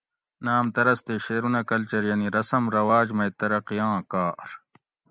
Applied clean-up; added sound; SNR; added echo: none; none; none; none.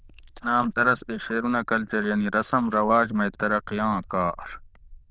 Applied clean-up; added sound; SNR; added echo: neural diffusion model UNIVERSE++.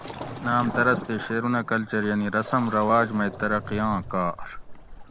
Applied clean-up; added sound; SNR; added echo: none; Waves, surf; 12 dB; none.